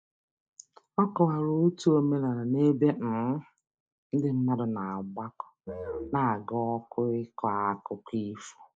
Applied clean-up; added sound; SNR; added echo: neural mask model Resemble Enhance denoiser.